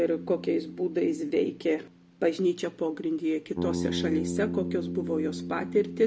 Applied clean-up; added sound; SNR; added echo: none; Bass guitar; 7 dB; none.